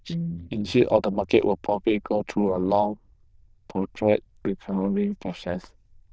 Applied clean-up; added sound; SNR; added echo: neural diffusion model UNIVERSE++.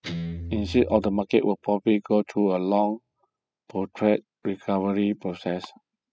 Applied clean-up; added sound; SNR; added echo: classical method spectral subtraction.